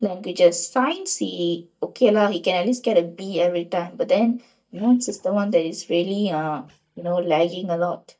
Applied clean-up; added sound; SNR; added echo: neural mask model DeepFilterNet 3.